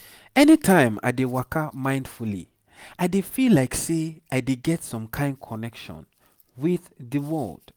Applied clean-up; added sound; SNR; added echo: none; none; none; none.